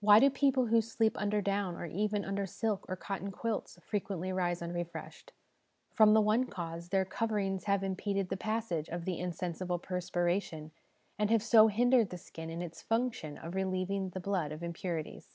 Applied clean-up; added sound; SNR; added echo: none; none; none; none.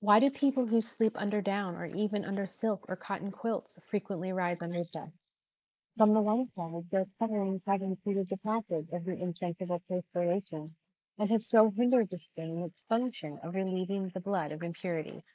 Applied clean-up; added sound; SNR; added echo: neural mask model Resemble Enhance denoiser.